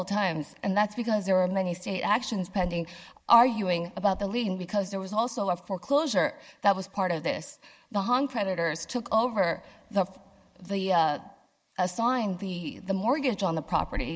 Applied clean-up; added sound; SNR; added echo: neural mask model Resemble Enhance denoiser.